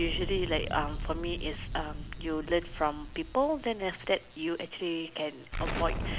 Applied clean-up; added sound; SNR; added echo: none; Explosion; 5 dB; none.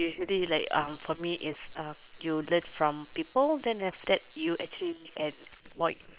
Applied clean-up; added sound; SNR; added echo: neural separator model SepFormer WHAM!.